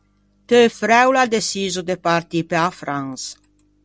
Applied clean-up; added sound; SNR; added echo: none; none; none; none.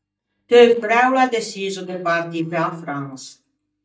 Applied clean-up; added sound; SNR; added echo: neural mask model DeepFilterNet 3.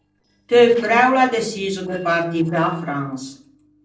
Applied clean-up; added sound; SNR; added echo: neural separator model SepFormer DNS4.